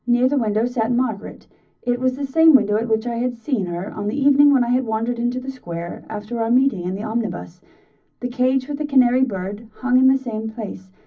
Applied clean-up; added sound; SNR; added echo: none; none; none; reverberation time 0.4 s.